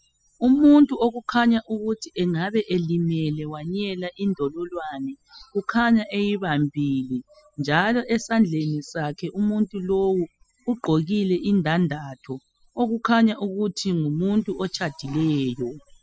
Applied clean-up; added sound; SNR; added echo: classical method spectral subtraction.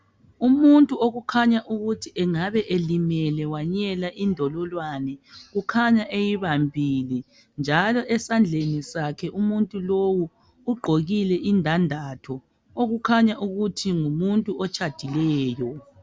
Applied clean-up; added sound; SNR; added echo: none; none; none; none.